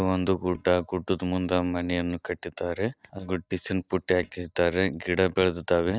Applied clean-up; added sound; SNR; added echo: neural mask model DeepFilterNet 3.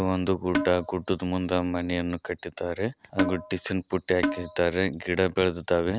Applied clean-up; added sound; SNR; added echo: none; Percussion; 4 dB; none.